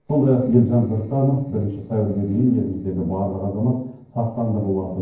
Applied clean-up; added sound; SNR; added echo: neural separator model SepFormer DNS4.